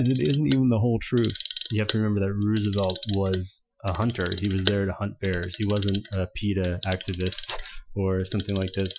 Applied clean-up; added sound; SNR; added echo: classical method Wiener filter.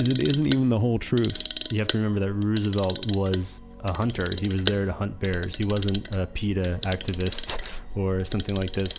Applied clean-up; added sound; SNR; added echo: none; Clock; 13 dB; none.